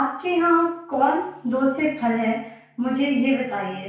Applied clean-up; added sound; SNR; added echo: none; none; none; reverberation time 0.5 s.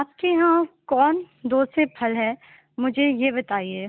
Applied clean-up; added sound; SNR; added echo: none; none; none; none.